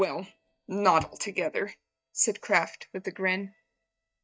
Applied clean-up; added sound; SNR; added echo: neural mask model DeepFilterNet 3.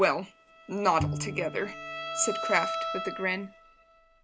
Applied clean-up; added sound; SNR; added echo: none; Bowed string instrument + Bowed string instrument; 5 dB; none.